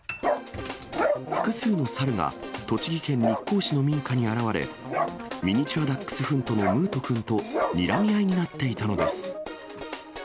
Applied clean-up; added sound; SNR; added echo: none; Piano; 19 dB; none.